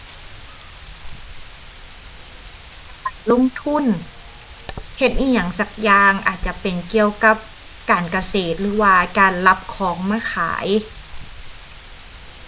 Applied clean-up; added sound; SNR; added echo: none; Wind; 13 dB; none.